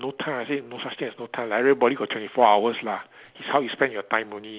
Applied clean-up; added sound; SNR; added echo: none; none; none; none.